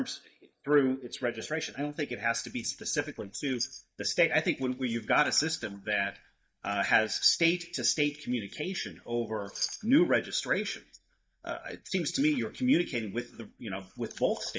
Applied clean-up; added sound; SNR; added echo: neural mask model DeepFilterNet 3.